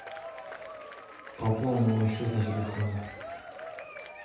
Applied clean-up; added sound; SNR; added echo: none; Applause / Crowd / Cheering; 11 dB; reverberation time 0.8 s.